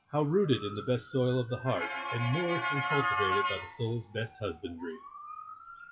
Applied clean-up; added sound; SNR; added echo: classical method WPE with log-MMSE.